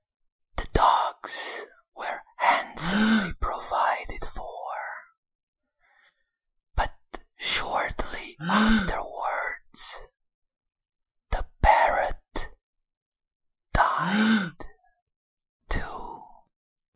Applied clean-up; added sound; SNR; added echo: classical method Wiener filter.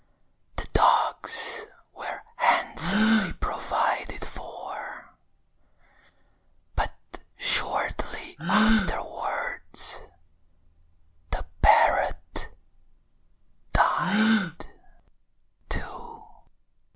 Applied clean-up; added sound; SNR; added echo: none; Gasp; 4 dB; none.